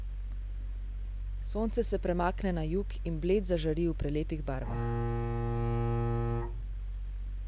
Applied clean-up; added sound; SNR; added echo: none; Bowed string instrument + Mechanical fan; -1 dB; none.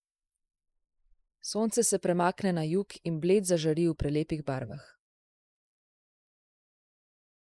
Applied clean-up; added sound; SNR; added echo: neural mask model Resemble Enhance denoiser.